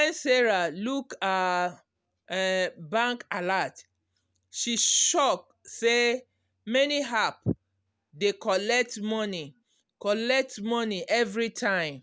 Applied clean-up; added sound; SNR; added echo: none; none; none; none.